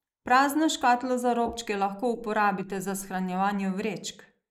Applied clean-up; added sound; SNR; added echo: neural mask model Resemble Enhance denoiser.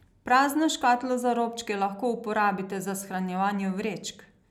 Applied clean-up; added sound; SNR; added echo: none; none; none; none.